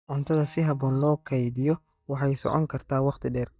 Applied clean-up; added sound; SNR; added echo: neural mask model DeepFilterNet 3.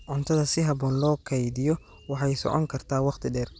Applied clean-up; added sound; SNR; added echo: none; none; none; none.